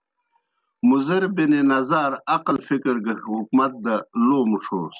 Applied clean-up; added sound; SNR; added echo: none; none; none; none.